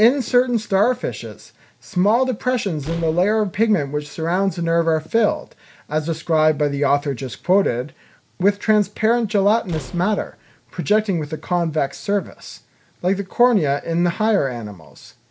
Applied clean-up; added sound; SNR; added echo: none; Slam; 20 dB; none.